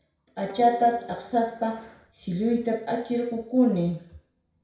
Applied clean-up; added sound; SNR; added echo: none; Guitar; 19 dB; reverberation time 0.6 s.